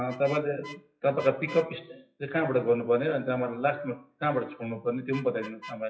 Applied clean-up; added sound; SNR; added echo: classical method WPE with log-MMSE.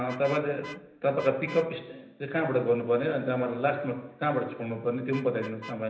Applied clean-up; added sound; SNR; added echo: none; Vehicle horn, car horn, honking; 20 dB; reverberation time 0.9 s.